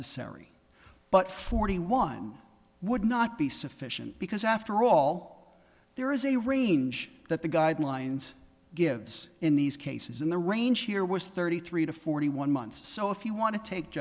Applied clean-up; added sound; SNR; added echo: none; none; none; none.